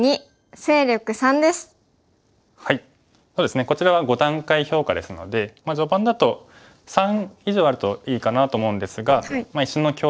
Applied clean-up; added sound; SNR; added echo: neural separator model SepFormer DNS4.